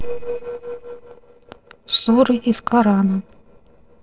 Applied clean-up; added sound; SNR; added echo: neural separator model SepFormer DNS4.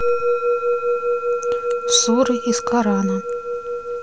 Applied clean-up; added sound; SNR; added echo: none; Musical instrument; -2 dB; none.